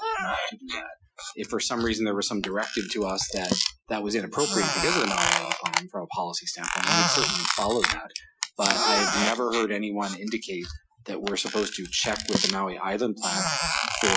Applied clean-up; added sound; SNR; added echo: classical method Wiener filter.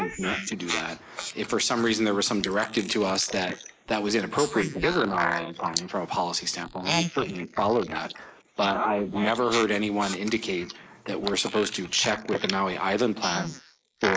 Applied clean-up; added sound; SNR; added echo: neural mask model Resemble Enhance denoiser.